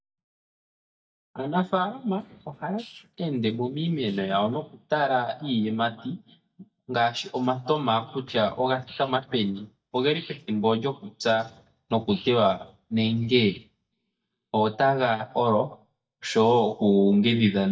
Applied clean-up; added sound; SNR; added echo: neural mask model DeepFilterNet 3.